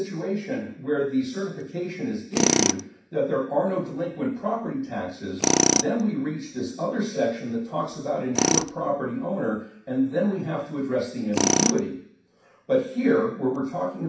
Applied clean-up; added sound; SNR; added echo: none; Tools; 3 dB; reverberation time 0.6 s.